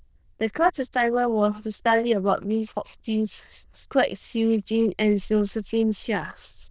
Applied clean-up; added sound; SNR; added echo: neural diffusion model UNIVERSE++.